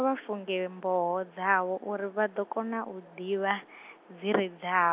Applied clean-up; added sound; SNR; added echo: none; none; none; none.